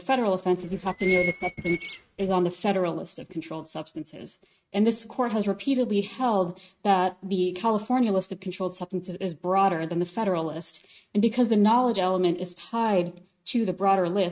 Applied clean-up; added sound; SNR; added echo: neural mask model RNNoise.